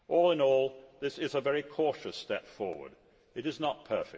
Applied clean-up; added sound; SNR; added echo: none; none; none; reverberation time 2.3 s.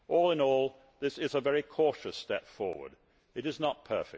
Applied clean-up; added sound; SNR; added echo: none; none; none; none.